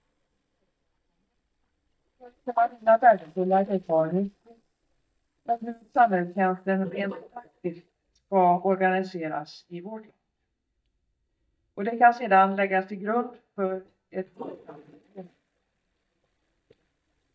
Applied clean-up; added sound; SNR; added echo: neural mask model DeepFilterNet 3.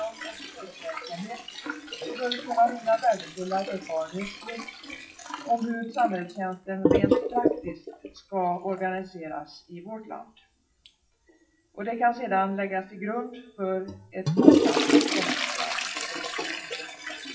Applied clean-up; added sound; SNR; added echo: classical method WPE with log-MMSE.